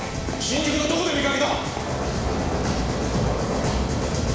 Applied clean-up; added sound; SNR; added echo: none; Bass drum; 19 dB; reverberation time 1.2 s.